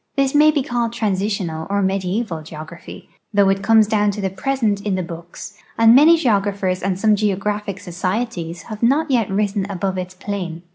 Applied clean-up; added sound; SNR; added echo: none; none; none; none.